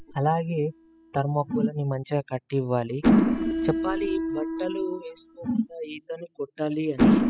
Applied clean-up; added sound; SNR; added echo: classical method spectral subtraction.